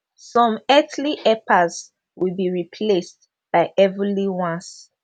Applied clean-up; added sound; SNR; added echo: none; none; none; none.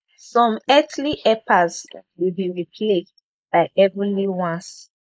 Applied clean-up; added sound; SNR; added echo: neural mask model Resemble Enhance denoiser.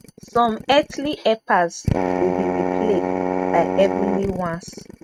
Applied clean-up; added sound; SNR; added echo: neural mask model RNNoise.